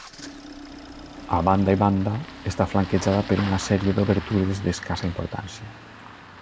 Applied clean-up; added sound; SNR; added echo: none; Engine starting; 14 dB; none.